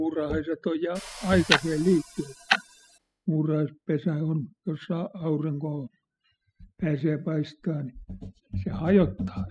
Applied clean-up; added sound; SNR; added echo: classical method spectral subtraction.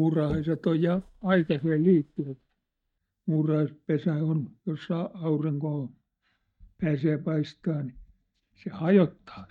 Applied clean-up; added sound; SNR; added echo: neural mask model DeepFilterNet 3.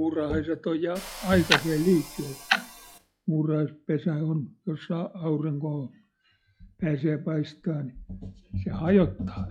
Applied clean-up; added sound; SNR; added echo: classical method log-MMSE.